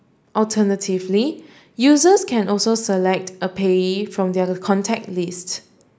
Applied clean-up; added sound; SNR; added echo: none; none; none; none.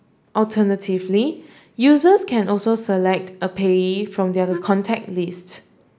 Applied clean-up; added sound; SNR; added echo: none; Wind instrument, woodwind instrument; 14 dB; none.